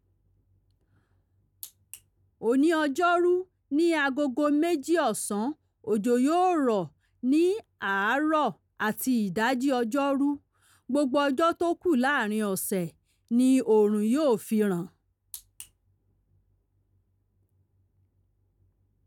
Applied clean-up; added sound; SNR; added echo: none; none; none; none.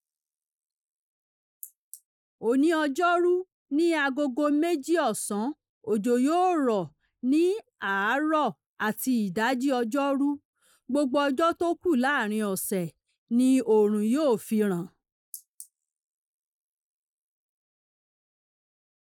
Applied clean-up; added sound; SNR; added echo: neural mask model Resemble Enhance denoiser.